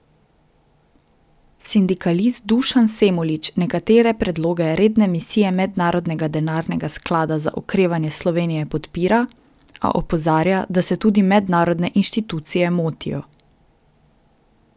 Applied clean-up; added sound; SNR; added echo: none; none; none; none.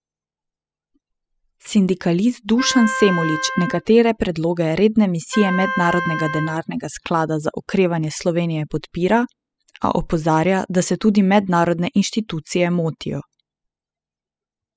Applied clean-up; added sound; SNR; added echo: classical method spectral subtraction.